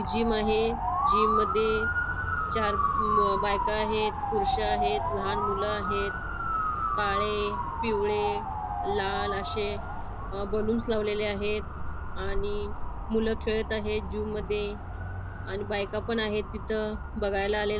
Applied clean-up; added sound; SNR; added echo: none; Motor vehicle (road) / Siren; 0 dB; none.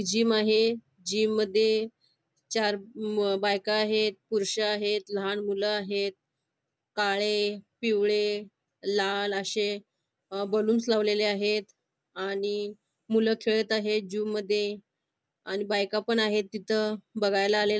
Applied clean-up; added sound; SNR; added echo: none; none; none; none.